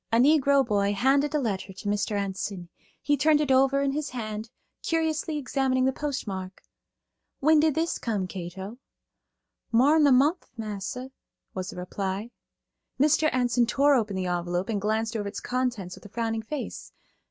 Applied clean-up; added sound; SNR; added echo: none; none; none; none.